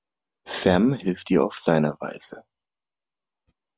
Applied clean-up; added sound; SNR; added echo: none; none; none; none.